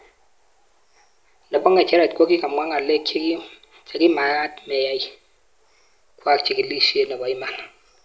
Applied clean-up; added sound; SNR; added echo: none; none; none; none.